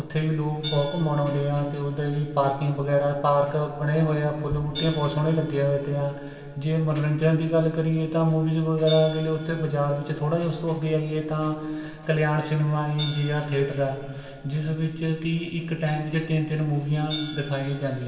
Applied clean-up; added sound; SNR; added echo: none; Hi-hat; 19 dB; reverberation time 2.4 s.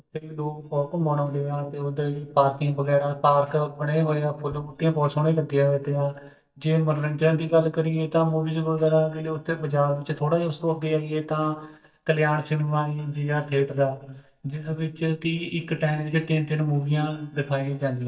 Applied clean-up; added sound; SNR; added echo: neural mask model DeepFilterNet 3.